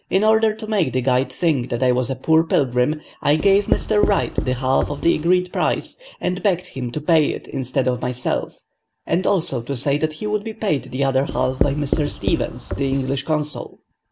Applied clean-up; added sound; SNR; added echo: none; Writing; 5 dB; none.